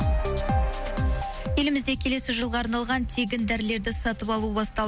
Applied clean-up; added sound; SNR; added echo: none; none; none; none.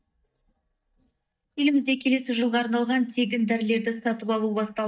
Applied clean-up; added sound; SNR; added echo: neural mask model DeepFilterNet 3.